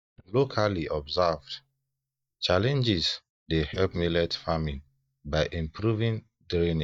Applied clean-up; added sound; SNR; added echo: neural mask model DeepFilterNet 3.